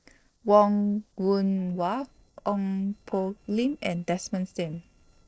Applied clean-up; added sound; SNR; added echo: neural separator model SepFormer DNS4.